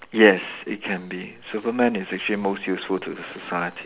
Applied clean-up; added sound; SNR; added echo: none; none; none; none.